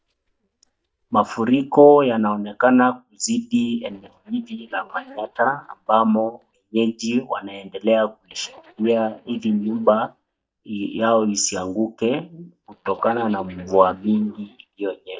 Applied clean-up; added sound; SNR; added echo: neural mask model DeepFilterNet 3.